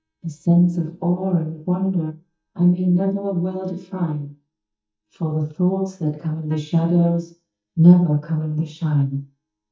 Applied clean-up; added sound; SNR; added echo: neural mask model DeepFilterNet 3.